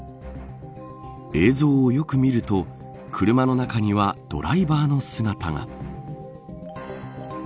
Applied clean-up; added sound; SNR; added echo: none; none; none; none.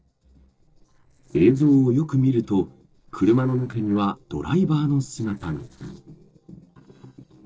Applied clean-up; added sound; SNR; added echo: neural separator model SepFormer DNS4.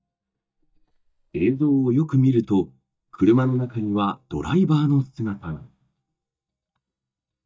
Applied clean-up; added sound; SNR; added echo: neural mask model DeepFilterNet 3.